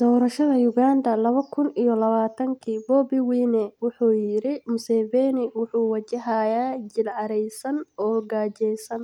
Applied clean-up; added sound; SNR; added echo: none; none; none; none.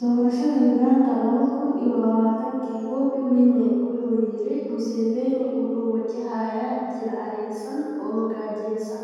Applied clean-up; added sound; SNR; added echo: none; none; none; reverberation time 2.0 s.